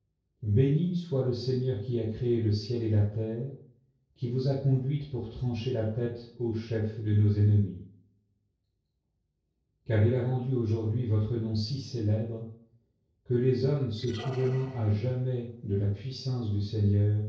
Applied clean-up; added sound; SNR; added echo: neural separator model SepFormer DNS4.